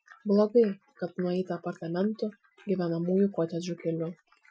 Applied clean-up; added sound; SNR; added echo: classical method Wiener filter.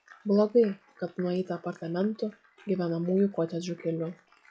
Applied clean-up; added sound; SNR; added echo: classical method log-MMSE.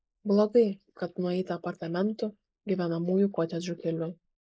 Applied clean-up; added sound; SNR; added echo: neural mask model Resemble Enhance denoiser.